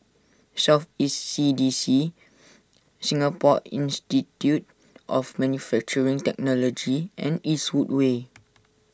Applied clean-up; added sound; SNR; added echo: none; none; none; none.